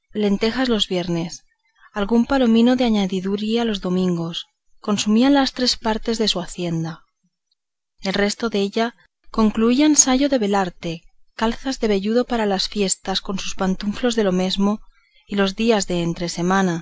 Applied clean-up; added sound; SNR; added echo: none; none; none; none.